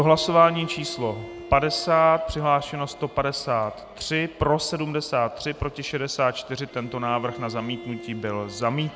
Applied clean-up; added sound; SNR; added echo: none; Bowed string instrument; 18 dB; none.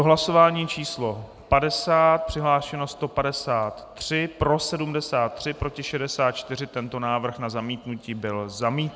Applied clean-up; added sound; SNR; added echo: none; none; none; none.